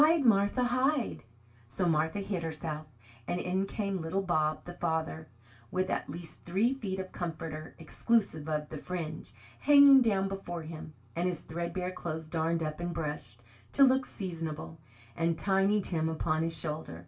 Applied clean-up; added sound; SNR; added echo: none; none; none; reverberation time 0.2 s.